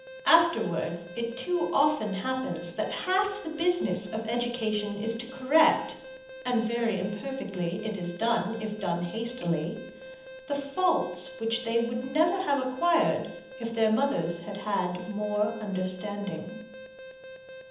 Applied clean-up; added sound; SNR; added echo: none; Alarm; 16 dB; reverberation time 0.8 s.